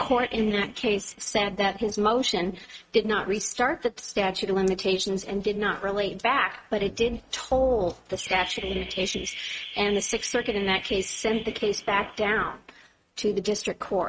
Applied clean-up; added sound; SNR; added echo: neural mask model RNNoise.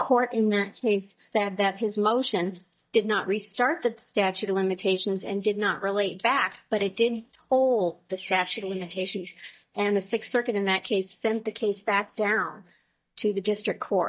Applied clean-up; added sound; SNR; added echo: neural mask model DeepFilterNet 3.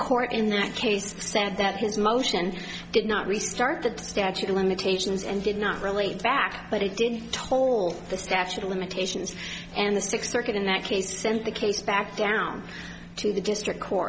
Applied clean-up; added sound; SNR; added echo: none; none; none; none.